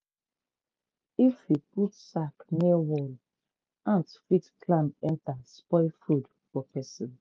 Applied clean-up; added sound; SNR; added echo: none; none; none; none.